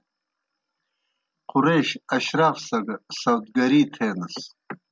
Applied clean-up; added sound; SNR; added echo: none; none; none; none.